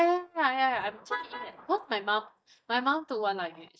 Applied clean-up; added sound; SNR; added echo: neural mask model DeepFilterNet 3.